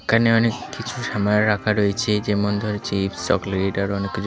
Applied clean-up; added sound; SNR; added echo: none; Piano; 18 dB; none.